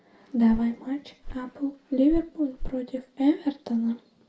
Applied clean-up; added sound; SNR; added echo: none; Walk, footsteps; 12 dB; reverberation time 0.4 s.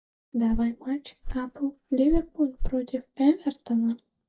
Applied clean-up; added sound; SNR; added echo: neural mask model DeepFilterNet 3.